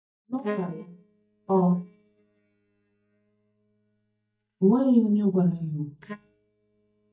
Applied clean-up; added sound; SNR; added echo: neural mask model DeepFilterNet 3.